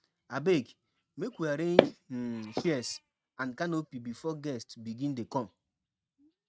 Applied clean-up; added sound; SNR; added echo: neural mask model RNNoise.